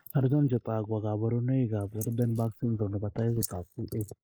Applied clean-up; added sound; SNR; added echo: neural mask model Resemble Enhance denoiser.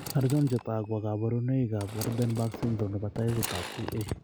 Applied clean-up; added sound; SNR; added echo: none; Fireworks + Sawing / Engine; 12 dB; none.